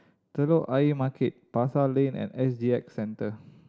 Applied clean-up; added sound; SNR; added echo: none; none; none; none.